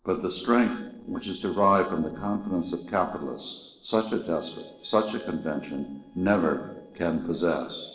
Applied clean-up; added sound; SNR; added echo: neural separator model SepFormer DNS4.